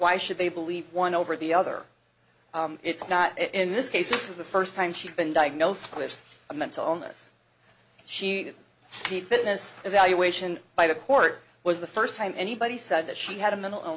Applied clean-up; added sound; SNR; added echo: none; none; none; none.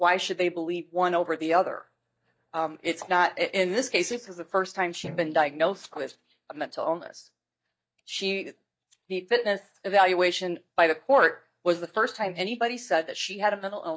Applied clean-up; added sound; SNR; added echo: neural mask model DeepFilterNet 3.